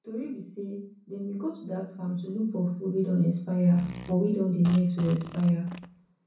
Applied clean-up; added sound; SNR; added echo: none; Fart; 16 dB; reverberation time 0.6 s.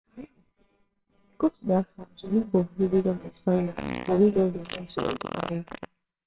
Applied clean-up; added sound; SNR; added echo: neural separator model SepFormer WHAMR!.